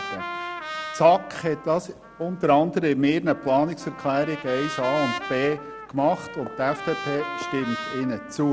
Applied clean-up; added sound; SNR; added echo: none; Trumpet; 10 dB; none.